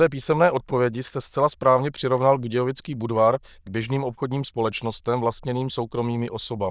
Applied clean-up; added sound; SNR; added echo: neural diffusion model UNIVERSE++.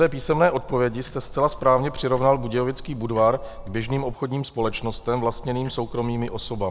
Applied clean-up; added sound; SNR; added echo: none; Tick-tock; 12 dB; none.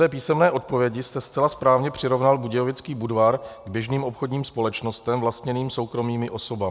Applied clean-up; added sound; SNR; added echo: none; none; none; none.